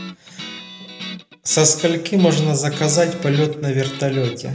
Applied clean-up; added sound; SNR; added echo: none; Guitar; 14 dB; reverberation time 0.7 s.